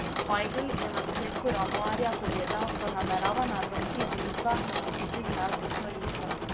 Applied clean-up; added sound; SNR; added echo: none; Mechanisms; -2 dB; none.